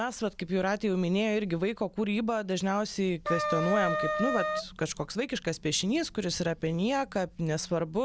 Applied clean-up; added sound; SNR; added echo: none; Wind instrument, woodwind instrument; 0 dB; none.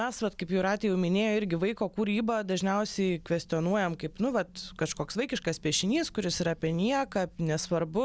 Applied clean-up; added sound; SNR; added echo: none; none; none; none.